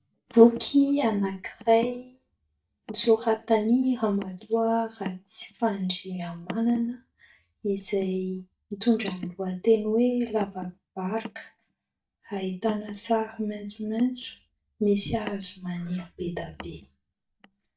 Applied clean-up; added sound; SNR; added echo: neural mask model DeepFilterNet 3.